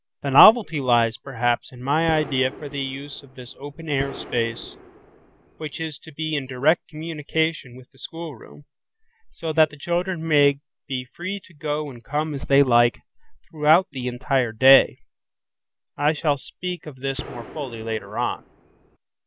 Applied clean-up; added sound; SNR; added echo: none; Gunshot, gunfire; 15 dB; none.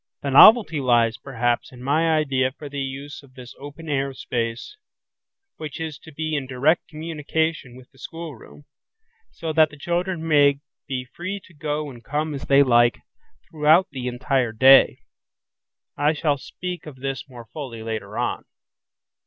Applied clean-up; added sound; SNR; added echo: none; none; none; none.